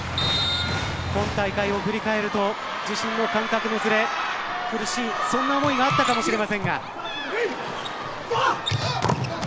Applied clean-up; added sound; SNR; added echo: none; Wind; 14 dB; none.